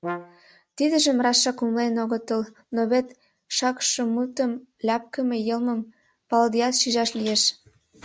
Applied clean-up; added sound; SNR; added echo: neural mask model RNNoise.